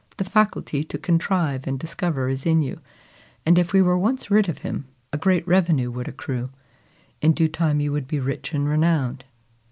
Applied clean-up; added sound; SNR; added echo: none; none; none; none.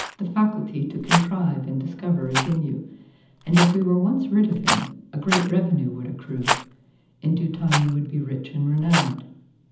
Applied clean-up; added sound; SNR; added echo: none; Rattle; 7 dB; reverberation time 0.8 s.